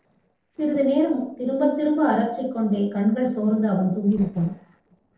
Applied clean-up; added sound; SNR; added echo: neural separator model SepFormer DNS4.